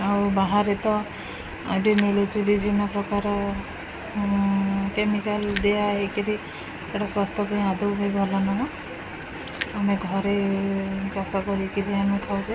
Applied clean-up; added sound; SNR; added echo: none; Splash, splatter; 17 dB; none.